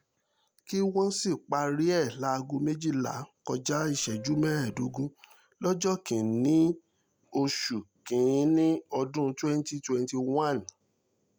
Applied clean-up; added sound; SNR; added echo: none; Subway, metro, underground / Doorbell; 19 dB; none.